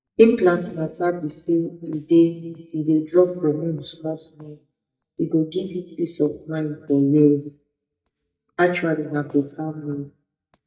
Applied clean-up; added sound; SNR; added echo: neural mask model DeepFilterNet 3.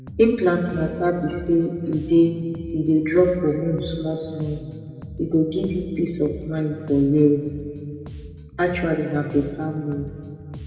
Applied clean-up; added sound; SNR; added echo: none; Bass guitar; 16 dB; reverberation time 2.1 s.